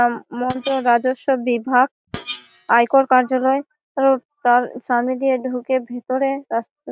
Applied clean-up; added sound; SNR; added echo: neural mask model RNNoise.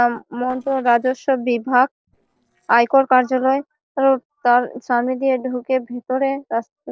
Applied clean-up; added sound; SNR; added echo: neural separator model SepFormer DNS4.